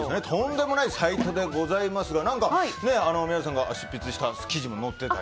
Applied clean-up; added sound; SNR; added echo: none; Motor vehicle (road) / Siren; 16 dB; none.